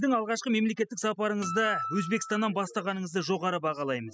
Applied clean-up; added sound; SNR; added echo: classical method spectral subtraction.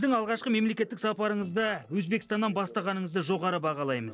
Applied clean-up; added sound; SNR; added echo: neural separator model SepFormer DNS4.